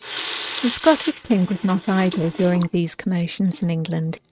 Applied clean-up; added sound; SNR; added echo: neural mask model RNNoise.